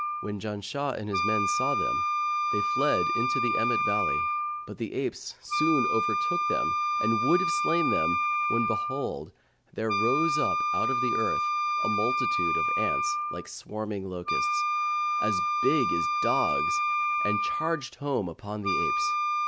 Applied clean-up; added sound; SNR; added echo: none; Wind instrument, woodwind instrument; -4 dB; none.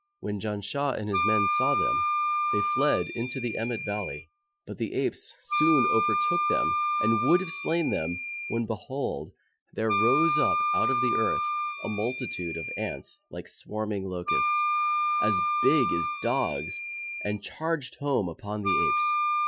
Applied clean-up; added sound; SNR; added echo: classical method Wiener filter.